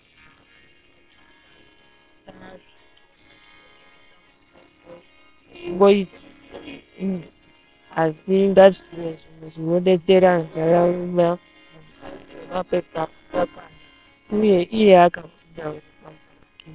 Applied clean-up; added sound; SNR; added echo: neural separator model SepFormer WHAMR!.